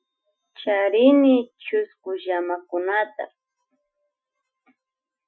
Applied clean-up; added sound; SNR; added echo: classical method Wiener filter.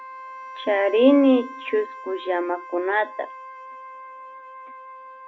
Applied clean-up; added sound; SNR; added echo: none; Wind instrument, woodwind instrument; 15 dB; none.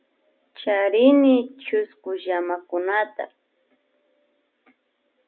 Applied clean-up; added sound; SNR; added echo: none; none; none; none.